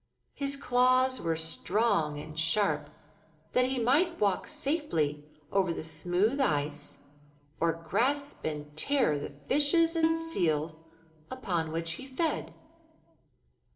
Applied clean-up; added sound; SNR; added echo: neural separator model SepFormer DNS4.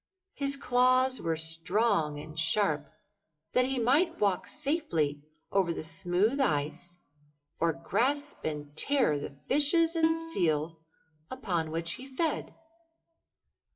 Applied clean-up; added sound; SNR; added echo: classical method WPE with log-MMSE.